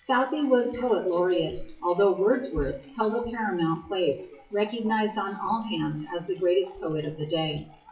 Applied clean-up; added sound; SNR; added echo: classical method WPE with log-MMSE.